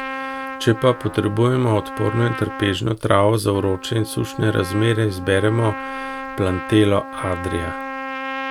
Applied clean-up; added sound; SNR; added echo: none; Trumpet; 11 dB; none.